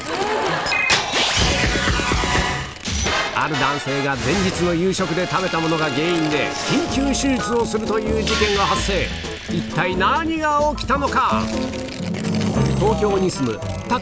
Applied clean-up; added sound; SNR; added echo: none; Tearing; 18 dB; none.